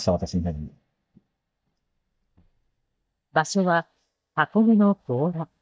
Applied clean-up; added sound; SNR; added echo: neural mask model DeepFilterNet 3.